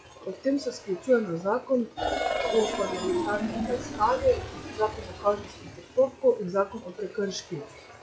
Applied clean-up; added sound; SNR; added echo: classical method WPE with log-MMSE.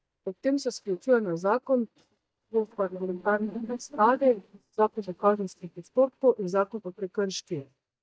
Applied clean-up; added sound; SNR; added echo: neural mask model DeepFilterNet 3.